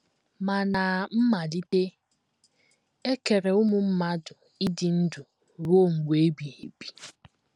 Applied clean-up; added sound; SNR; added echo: none; none; none; none.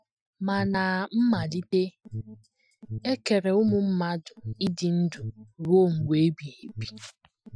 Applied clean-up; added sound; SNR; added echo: classical method Wiener filter.